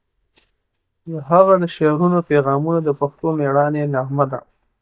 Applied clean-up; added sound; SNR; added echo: neural mask model DeepFilterNet 3.